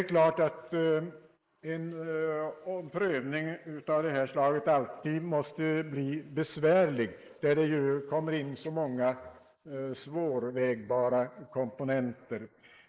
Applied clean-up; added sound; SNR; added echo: neural mask model Resemble Enhance denoiser.